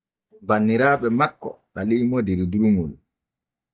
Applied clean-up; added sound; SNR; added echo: neural mask model DeepFilterNet 3.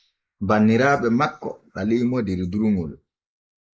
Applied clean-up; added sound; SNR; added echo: neural mask model Resemble Enhance denoiser.